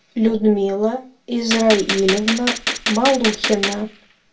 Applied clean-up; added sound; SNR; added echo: none; Gunshot, gunfire; 4 dB; reverberation time 0.2 s.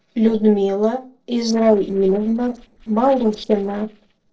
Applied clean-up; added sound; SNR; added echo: neural separator model SepFormer DNS4.